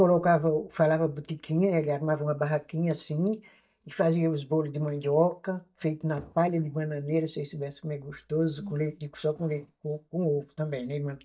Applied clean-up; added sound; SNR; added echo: neural mask model DeepFilterNet 3.